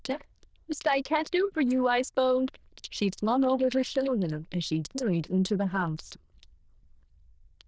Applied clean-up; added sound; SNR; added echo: neural diffusion model UNIVERSE++.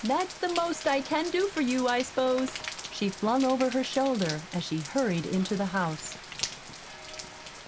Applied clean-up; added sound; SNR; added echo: none; Rain; 11 dB; none.